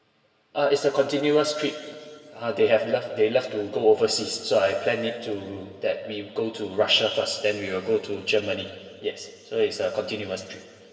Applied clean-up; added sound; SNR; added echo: none; none; none; reverberation time 2.3 s.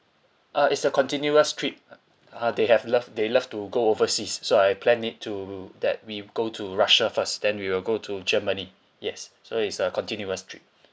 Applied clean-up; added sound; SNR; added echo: none; none; none; none.